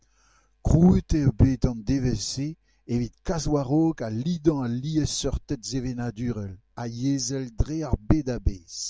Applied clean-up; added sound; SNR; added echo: none; none; none; none.